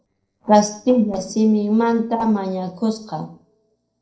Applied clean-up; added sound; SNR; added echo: neural separator model SepFormer DNS4.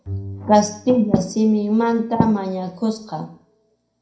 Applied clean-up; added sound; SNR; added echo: none; Bowed string instrument; 17 dB; reverberation time 0.4 s.